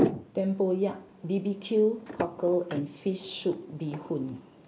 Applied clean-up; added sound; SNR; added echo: neural mask model Resemble Enhance denoiser.